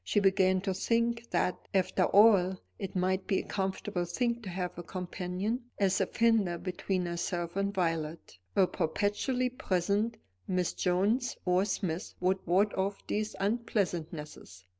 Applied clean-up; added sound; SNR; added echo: none; none; none; none.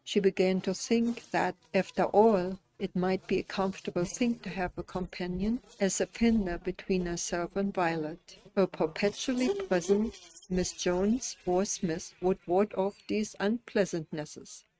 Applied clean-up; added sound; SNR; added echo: neural mask model RNNoise.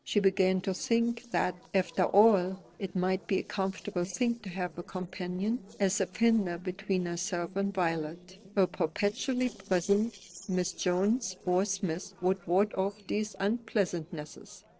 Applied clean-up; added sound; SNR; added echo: neural separator model SepFormer DNS4.